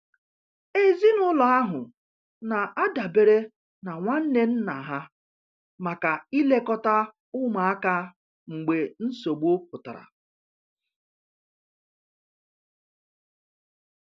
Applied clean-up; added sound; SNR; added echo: none; none; none; none.